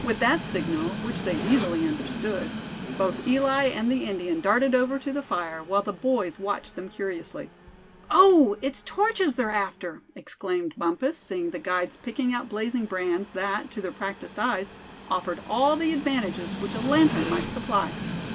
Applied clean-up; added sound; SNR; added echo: none; Train; 11 dB; none.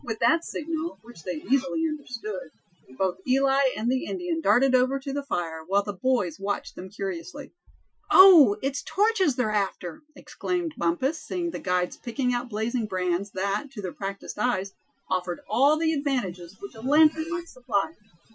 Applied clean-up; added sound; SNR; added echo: classical method Wiener filter.